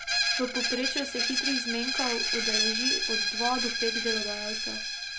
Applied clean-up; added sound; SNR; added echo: none; Screech; -5 dB; none.